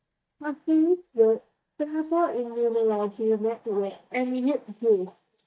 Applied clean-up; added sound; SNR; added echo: neural mask model DeepFilterNet 3.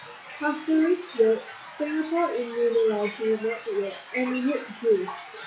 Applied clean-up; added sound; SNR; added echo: classical method log-MMSE.